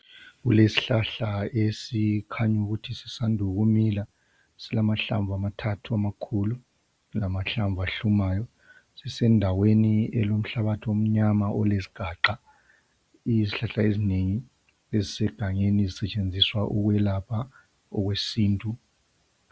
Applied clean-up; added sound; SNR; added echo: none; none; none; none.